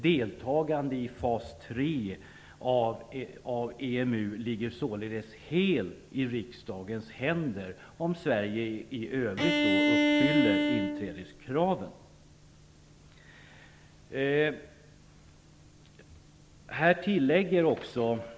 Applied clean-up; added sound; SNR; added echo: none; Bowed string instrument; -4 dB; none.